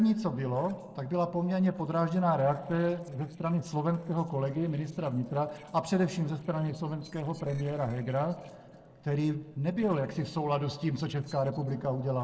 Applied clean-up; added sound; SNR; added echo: neural separator model SepFormer DNS4.